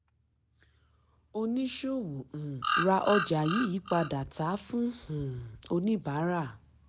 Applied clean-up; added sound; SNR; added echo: none; Bird vocalization, bird call, bird song; 2 dB; none.